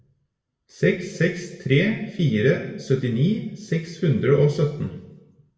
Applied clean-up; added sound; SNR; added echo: none; none; none; reverberation time 0.9 s.